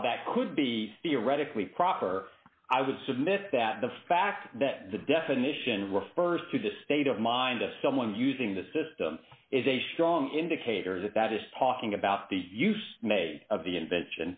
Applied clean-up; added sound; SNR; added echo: none; none; none; none.